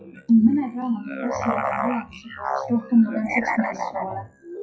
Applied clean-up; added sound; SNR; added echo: classical method WPE with log-MMSE.